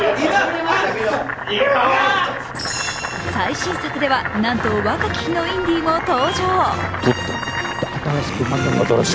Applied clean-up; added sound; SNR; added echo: none; Boiling; 8 dB; none.